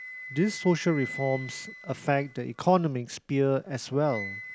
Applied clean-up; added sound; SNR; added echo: none; Wind instrument, woodwind instrument; 14 dB; none.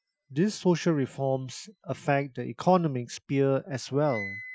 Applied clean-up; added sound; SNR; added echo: classical method Wiener filter.